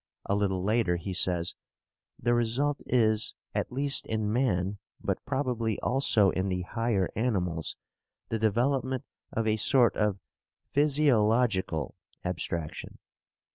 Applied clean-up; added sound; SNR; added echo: none; none; none; none.